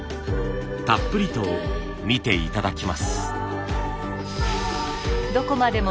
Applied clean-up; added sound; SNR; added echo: none; none; none; none.